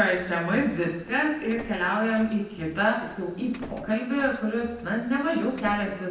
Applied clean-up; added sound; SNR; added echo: none; Bus; 20 dB; reverberation time 0.9 s.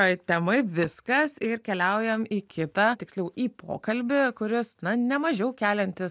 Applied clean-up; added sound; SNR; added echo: none; none; none; none.